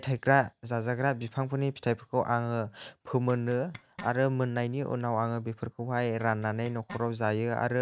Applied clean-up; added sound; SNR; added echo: neural mask model RNNoise.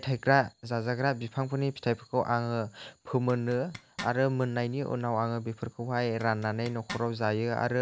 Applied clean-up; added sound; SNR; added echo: none; Zipper (clothing); 16 dB; none.